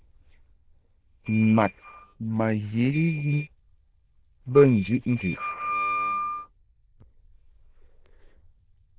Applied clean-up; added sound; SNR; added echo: neural diffusion model UNIVERSE++.